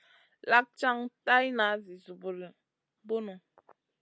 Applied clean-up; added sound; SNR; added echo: none; none; none; none.